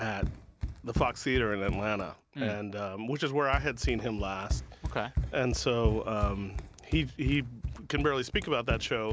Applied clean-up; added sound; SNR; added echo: none; Run; 4 dB; none.